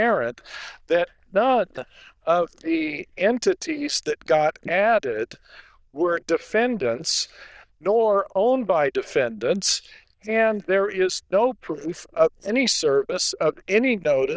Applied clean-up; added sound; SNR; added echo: neural diffusion model UNIVERSE++.